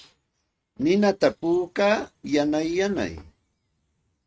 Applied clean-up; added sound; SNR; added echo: neural mask model RNNoise.